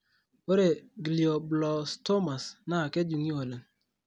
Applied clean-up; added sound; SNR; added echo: none; none; none; none.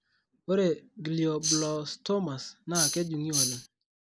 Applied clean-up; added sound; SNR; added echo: neural mask model Resemble Enhance denoiser.